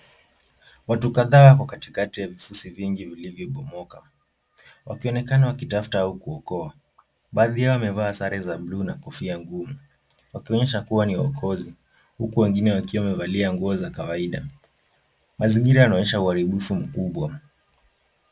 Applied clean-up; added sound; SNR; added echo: none; none; none; none.